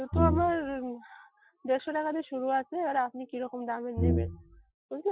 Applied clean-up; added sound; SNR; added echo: classical method Wiener filter.